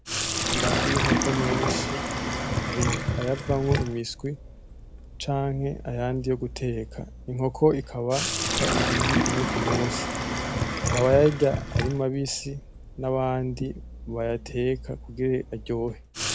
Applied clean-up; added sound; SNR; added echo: none; Sink (filling or washing); 1 dB; none.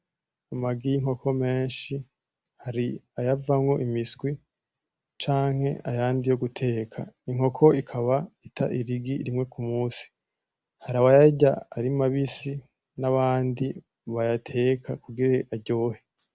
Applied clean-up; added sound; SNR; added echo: none; none; none; none.